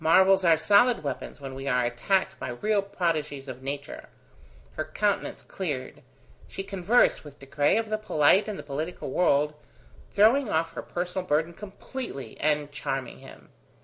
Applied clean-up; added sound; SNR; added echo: none; none; none; none.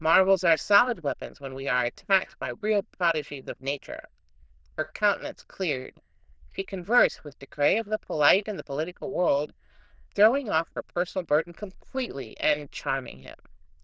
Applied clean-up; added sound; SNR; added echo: neural diffusion model UNIVERSE++.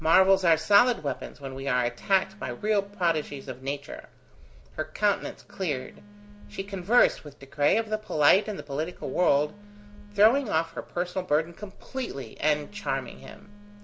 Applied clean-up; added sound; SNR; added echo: none; Telephone; 19 dB; none.